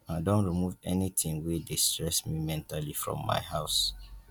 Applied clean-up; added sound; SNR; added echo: none; none; none; none.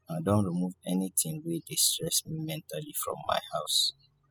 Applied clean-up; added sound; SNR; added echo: classical method spectral subtraction.